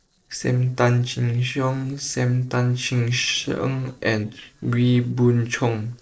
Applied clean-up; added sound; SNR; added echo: neural separator model SepFormer DNS4.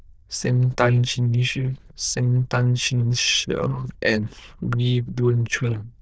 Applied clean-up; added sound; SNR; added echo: neural diffusion model UNIVERSE++.